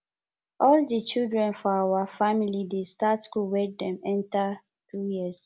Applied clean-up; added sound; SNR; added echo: none; none; none; none.